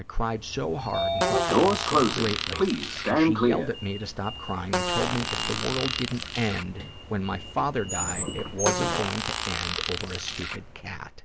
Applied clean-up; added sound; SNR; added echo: none; Fart + Sliding door; -3 dB; none.